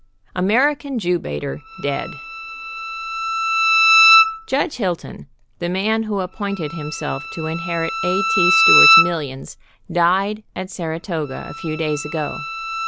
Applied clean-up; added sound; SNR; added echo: none; Bowed string instrument; -3 dB; none.